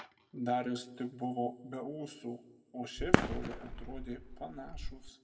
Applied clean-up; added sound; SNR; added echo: none; Fireworks; -5 dB; reverberation time 1.1 s.